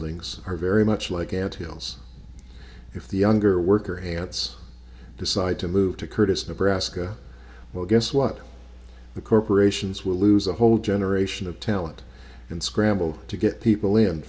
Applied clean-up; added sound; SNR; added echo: none; none; none; none.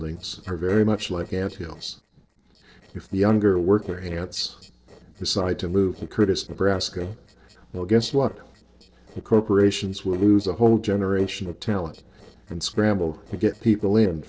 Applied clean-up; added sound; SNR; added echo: neural separator model SepFormer DNS4.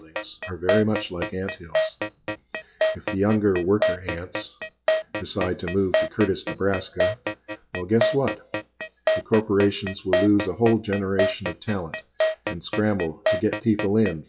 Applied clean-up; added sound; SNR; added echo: classical method log-MMSE.